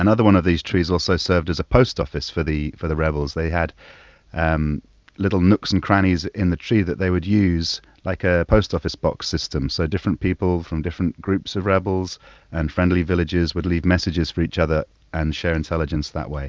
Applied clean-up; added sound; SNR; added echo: none; none; none; none.